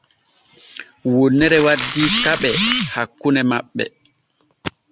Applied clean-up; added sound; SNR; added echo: none; Crumpling, crinkling; 8 dB; none.